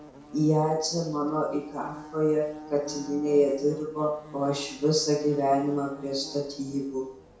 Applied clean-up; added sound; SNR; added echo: none; Buzz / Bird; 18 dB; reverberation time 0.6 s.